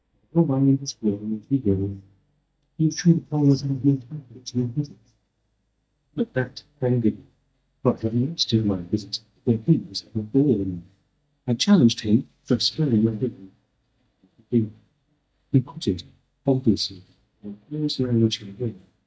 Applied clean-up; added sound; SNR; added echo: neural mask model DeepFilterNet 3.